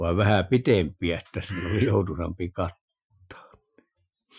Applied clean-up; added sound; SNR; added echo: classical method Wiener filter.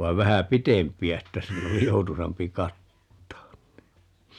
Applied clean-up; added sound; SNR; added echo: none; Bird; 13 dB; none.